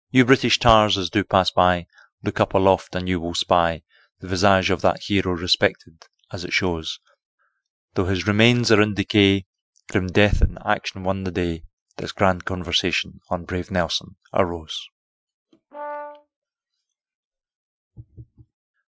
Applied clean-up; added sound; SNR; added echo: classical method Wiener filter.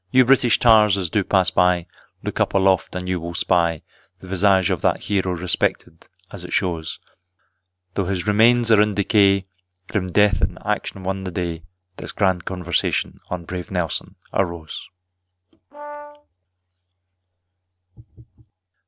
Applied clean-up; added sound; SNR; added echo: neural separator model SepFormer DNS4.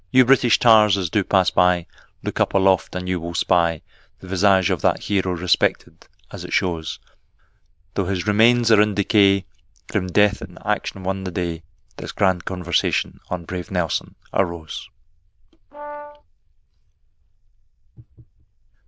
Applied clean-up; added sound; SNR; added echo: neural diffusion model UNIVERSE++.